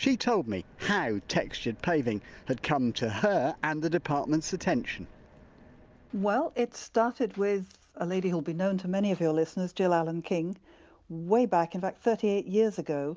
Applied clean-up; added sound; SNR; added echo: none; none; none; none.